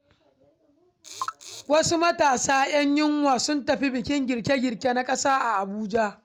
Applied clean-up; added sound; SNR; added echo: none; none; none; none.